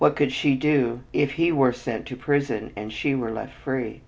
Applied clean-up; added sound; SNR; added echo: none; none; none; none.